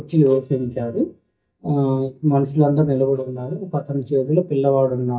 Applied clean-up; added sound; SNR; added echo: neural mask model DeepFilterNet 3.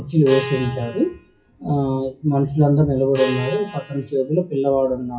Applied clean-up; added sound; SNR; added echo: classical method WPE with log-MMSE.